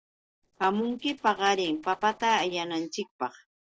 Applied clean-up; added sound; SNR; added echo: neural separator model SepFormer DNS4.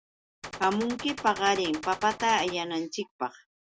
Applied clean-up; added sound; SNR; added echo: none; Gunshot, gunfire; 11 dB; none.